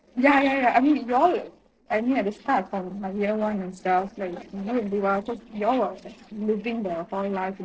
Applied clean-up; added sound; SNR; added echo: neural separator model SepFormer DNS4.